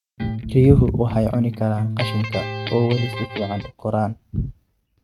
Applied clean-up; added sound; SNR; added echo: neural mask model RNNoise.